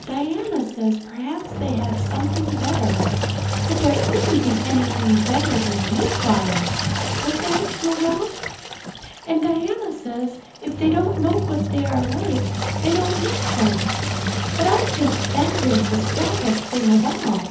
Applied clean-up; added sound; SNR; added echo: none; Engine; 1 dB; reverberation time 0.7 s.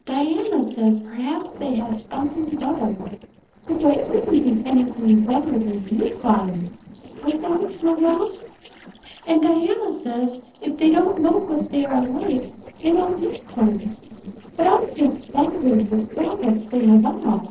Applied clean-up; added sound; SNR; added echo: neural separator model SepFormer DNS4.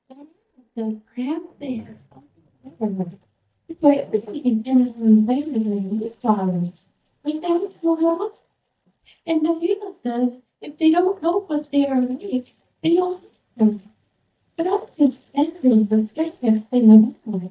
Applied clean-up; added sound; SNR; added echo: neural mask model DeepFilterNet 3.